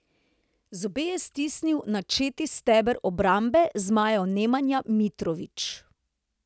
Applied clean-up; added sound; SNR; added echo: none; none; none; none.